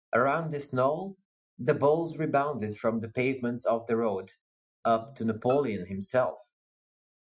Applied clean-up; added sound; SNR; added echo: classical method Wiener filter.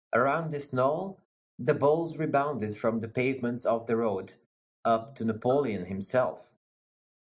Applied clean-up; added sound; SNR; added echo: neural mask model Resemble Enhance denoiser.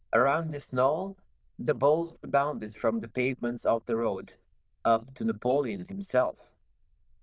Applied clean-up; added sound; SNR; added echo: neural diffusion model UNIVERSE++.